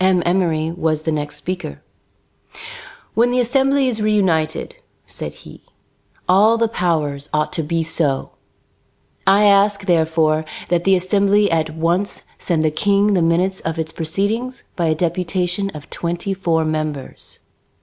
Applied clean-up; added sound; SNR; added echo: none; none; none; none.